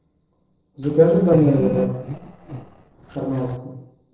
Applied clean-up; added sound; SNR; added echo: neural separator model SepFormer DNS4.